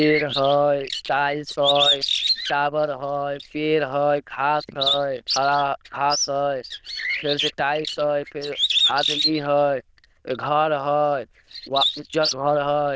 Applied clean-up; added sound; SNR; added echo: neural diffusion model UNIVERSE++.